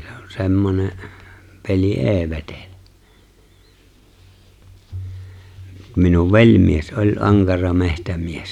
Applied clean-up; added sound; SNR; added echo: none; none; none; none.